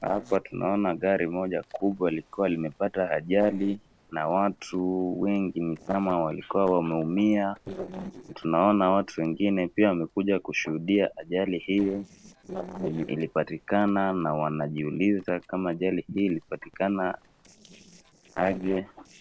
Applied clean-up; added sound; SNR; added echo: neural separator model SepFormer DNS4.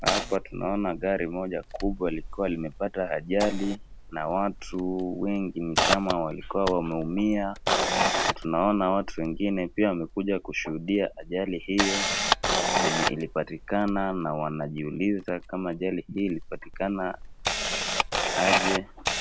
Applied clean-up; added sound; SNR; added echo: none; Camera; 2 dB; none.